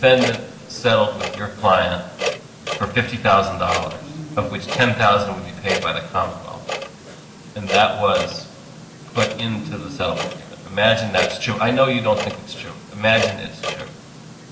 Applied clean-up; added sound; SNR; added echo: none; Clock; 9 dB; reverberation time 1.6 s.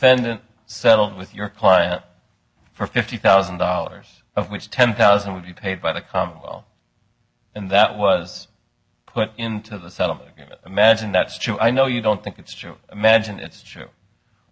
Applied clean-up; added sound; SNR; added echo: none; none; none; none.